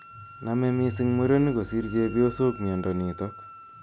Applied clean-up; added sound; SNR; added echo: none; Wind instrument, woodwind instrument; 19 dB; none.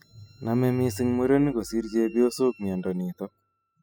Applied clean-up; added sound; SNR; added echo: classical method spectral subtraction.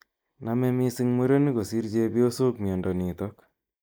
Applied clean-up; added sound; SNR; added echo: neural mask model Resemble Enhance denoiser.